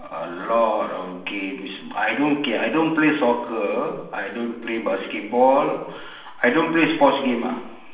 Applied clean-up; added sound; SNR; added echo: none; none; none; reverberation time 0.9 s.